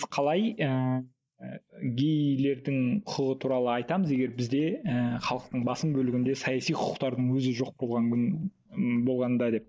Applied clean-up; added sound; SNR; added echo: neural mask model Resemble Enhance denoiser.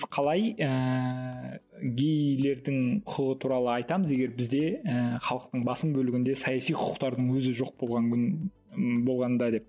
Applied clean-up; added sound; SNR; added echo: none; none; none; none.